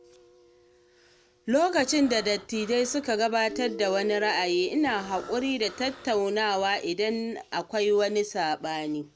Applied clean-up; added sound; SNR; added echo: none; Breathing + Guitar; 18 dB; none.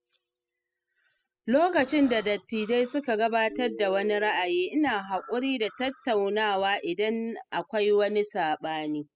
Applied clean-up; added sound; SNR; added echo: classical method spectral subtraction.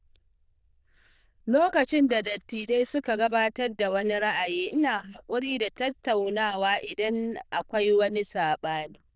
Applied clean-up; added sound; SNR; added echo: neural diffusion model UNIVERSE++.